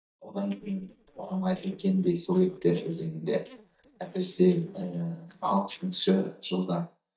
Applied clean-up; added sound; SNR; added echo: neural mask model DeepFilterNet 3.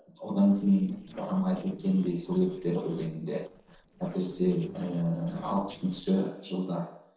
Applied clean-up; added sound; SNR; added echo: neural separator model SepFormer DNS4.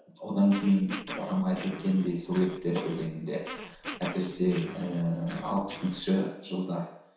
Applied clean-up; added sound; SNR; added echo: none; Growling; 13 dB; reverberation time 0.7 s.